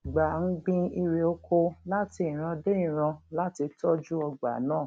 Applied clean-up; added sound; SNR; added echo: none; Bowed string instrument; 19 dB; none.